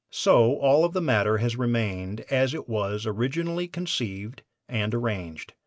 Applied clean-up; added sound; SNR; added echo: none; none; none; none.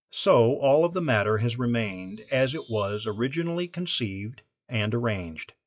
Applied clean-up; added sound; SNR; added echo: classical method log-MMSE.